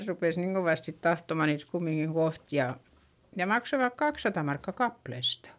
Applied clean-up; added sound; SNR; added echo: none; none; none; none.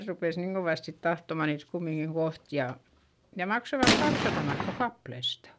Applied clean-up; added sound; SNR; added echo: none; Gunshot, gunfire; -4 dB; none.